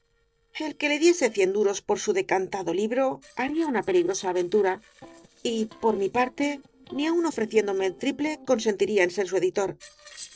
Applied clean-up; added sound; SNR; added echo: neural separator model SepFormer DNS4.